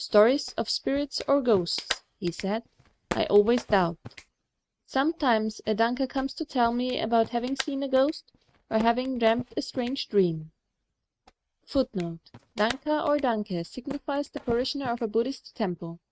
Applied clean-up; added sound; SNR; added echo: neural mask model RNNoise.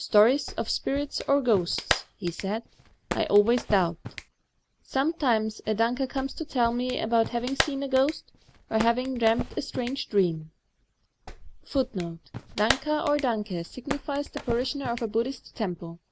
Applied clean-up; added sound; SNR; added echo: none; Clapping; 9 dB; none.